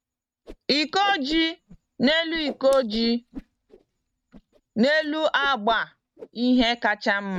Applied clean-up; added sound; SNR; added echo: neural mask model RNNoise.